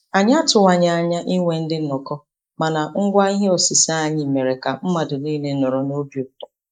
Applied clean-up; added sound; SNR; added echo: neural mask model Resemble Enhance denoiser.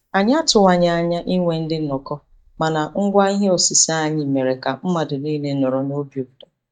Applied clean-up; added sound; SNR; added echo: neural mask model DeepFilterNet 3.